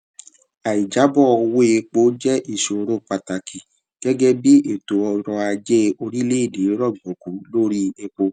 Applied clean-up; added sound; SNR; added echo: none; none; none; none.